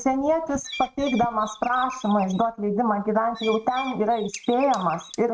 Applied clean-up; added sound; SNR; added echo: neural mask model RNNoise.